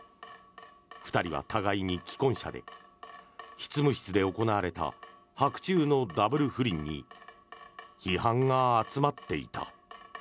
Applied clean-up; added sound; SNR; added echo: none; Drip / Water tap, faucet; 19 dB; none.